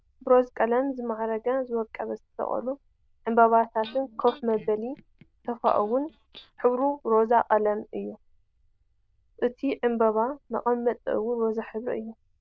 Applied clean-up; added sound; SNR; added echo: neural diffusion model UNIVERSE++.